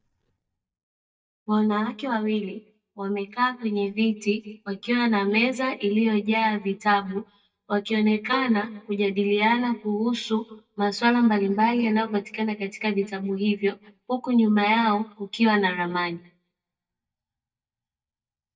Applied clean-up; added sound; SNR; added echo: neural mask model DeepFilterNet 3.